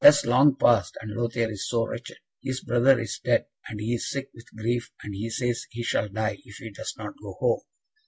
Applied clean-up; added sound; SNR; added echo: none; none; none; none.